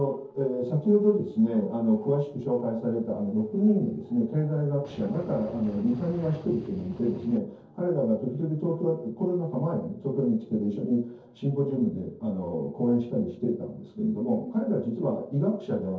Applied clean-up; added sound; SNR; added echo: neural separator model SepFormer DNS4.